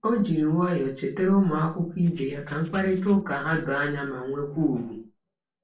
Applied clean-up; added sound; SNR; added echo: neural separator model SepFormer DNS4.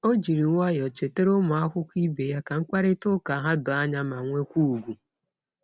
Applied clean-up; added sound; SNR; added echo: none; none; none; none.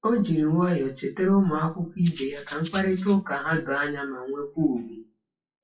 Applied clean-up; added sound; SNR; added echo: classical method WPE with log-MMSE.